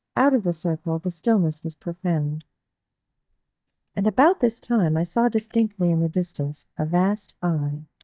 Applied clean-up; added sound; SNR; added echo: neural mask model DeepFilterNet 3.